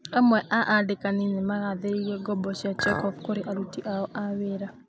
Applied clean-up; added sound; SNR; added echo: none; Chink, clink; 6 dB; none.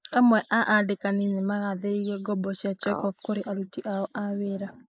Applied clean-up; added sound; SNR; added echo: neural mask model Resemble Enhance denoiser.